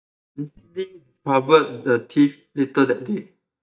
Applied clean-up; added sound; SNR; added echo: neural mask model DeepFilterNet 3.